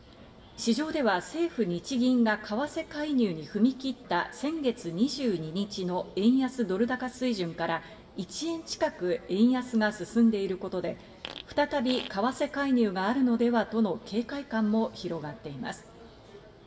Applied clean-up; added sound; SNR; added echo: none; Fart; 15 dB; reverberation time 0.7 s.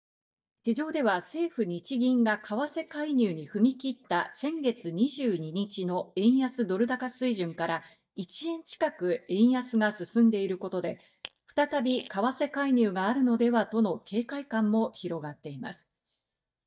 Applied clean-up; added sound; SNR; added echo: neural mask model DeepFilterNet 3.